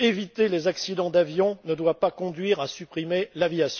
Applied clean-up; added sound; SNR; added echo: none; none; none; none.